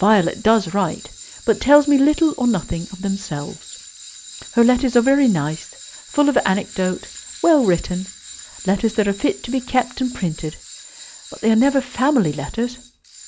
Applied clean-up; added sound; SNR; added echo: none; Tools; 18 dB; none.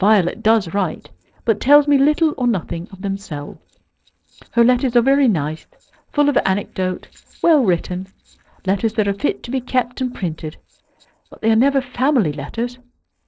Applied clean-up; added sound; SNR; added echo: neural separator model SepFormer DNS4.